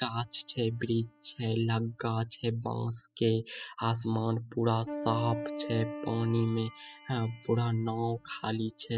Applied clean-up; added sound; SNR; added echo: classical method spectral subtraction.